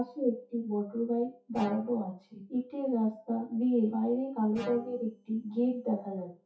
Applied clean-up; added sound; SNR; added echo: classical method WPE with log-MMSE.